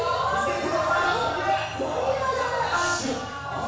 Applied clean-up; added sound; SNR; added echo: none; Wind instrument, woodwind instrument; 5 dB; reverberation time 1.1 s.